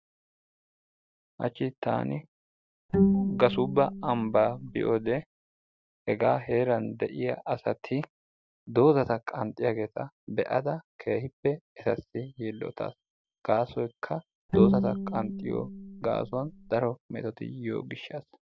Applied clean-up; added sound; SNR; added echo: none; Bowed string instrument; -1 dB; none.